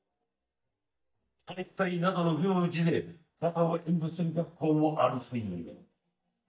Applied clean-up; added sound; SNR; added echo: neural mask model DeepFilterNet 3.